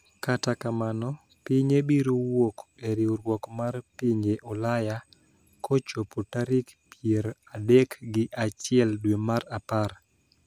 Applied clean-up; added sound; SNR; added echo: none; none; none; none.